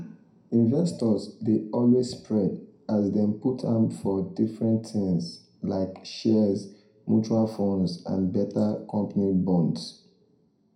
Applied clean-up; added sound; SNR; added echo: none; none; none; reverberation time 0.4 s.